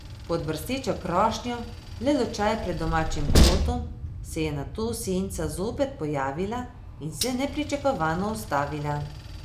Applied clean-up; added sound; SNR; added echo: none; Train; 1 dB; none.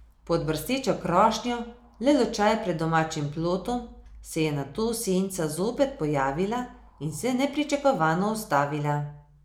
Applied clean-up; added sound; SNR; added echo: none; none; none; none.